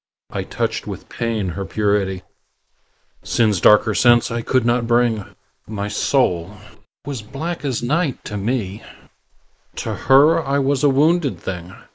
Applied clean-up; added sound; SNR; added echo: neural mask model Resemble Enhance denoiser.